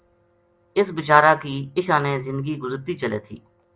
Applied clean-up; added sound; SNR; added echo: none; none; none; none.